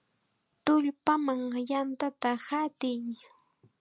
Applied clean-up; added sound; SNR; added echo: none; none; none; none.